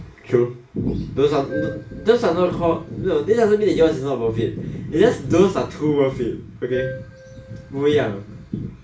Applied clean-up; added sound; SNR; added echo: none; Keyboard (musical); 15 dB; reverberation time 0.3 s.